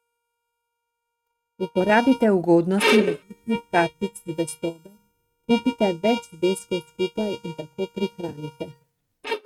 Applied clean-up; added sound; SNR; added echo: neural mask model RNNoise.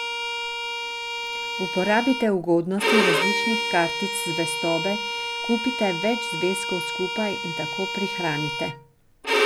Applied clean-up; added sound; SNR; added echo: none; Bowed string instrument; 0 dB; none.